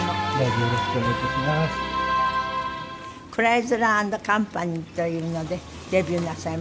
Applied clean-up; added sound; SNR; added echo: none; Car; 17 dB; none.